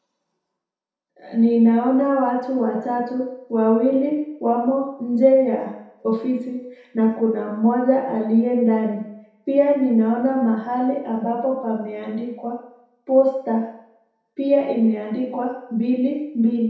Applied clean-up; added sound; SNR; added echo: none; none; none; reverberation time 0.7 s.